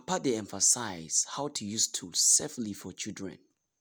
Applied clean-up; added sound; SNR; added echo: none; none; none; none.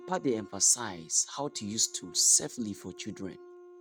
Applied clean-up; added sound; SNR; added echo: neural mask model RNNoise.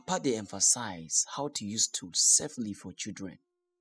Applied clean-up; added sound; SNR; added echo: classical method spectral subtraction.